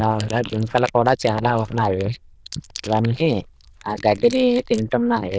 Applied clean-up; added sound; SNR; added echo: neural diffusion model UNIVERSE++.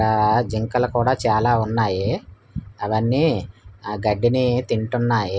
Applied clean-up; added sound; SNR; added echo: none; none; none; none.